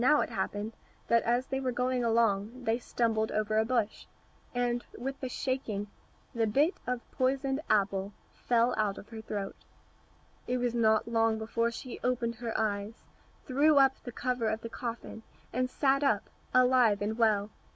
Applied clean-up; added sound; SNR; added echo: none; none; none; none.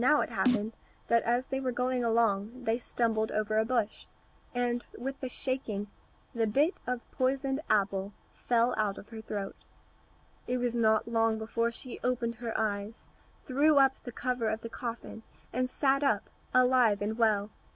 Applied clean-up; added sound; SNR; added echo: none; Snare drum; 2 dB; none.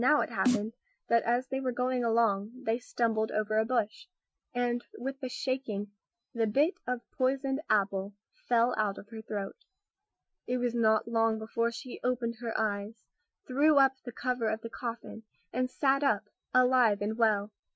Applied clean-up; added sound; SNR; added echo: classical method Wiener filter.